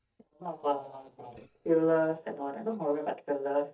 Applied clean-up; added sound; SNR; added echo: neural mask model DeepFilterNet 3.